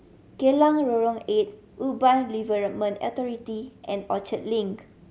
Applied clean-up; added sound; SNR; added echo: none; none; none; none.